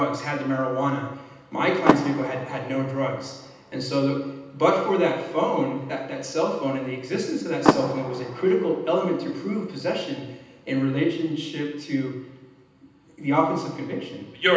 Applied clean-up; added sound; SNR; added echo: none; Car; 5 dB; reverberation time 0.9 s.